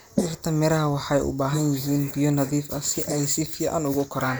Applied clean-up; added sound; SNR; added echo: neural mask model Resemble Enhance denoiser.